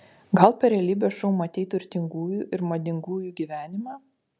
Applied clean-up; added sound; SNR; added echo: none; none; none; none.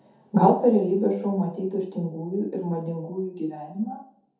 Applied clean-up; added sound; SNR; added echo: none; none; none; reverberation time 0.5 s.